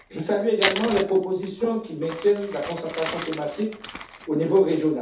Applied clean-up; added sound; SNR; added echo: none; Crumpling, crinkling; 11 dB; reverberation time 0.5 s.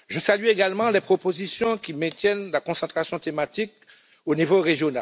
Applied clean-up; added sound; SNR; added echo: none; none; none; none.